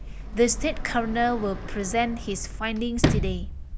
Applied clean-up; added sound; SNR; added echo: none; Sliding door; 2 dB; none.